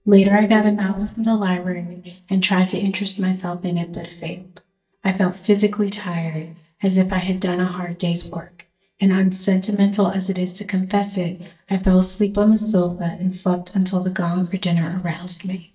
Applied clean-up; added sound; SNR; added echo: neural mask model DeepFilterNet 3.